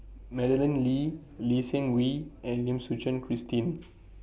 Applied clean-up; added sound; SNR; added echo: none; none; none; none.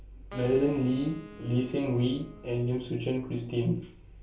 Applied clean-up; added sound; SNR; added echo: none; Wind instrument, woodwind instrument; 20 dB; reverberation time 0.3 s.